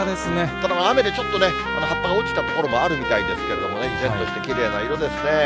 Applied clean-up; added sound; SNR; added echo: none; Trumpet; 4 dB; none.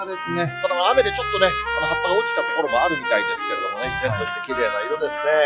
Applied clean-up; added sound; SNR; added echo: classical method log-MMSE.